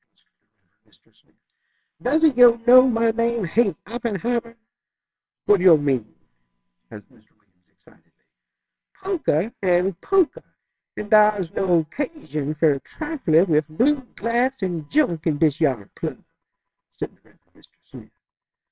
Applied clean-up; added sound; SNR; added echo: neural separator model SepFormer WHAMR!.